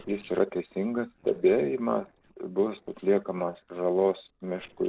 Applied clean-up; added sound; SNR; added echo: neural separator model SepFormer DNS4.